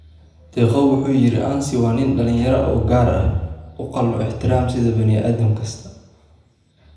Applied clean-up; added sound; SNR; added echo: none; none; none; reverberation time 0.8 s.